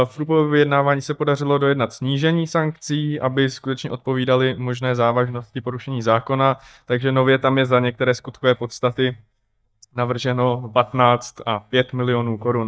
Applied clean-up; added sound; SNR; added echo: neural mask model DeepFilterNet 3.